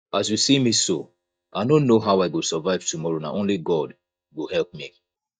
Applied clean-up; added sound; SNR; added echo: neural mask model DeepFilterNet 3.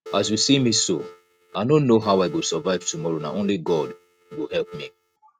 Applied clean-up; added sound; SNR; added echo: neural mask model RNNoise.